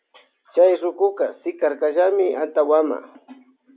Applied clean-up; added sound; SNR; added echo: none; none; none; none.